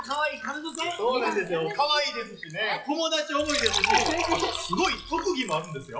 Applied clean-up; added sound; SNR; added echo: classical method log-MMSE.